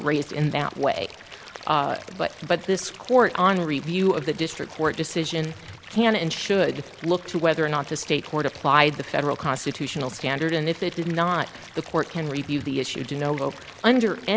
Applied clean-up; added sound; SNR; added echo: none; Stream / Liquid; 19 dB; none.